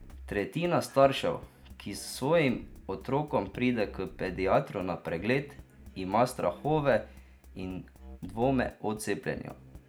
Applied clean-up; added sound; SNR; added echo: none; Drum kit; 19 dB; none.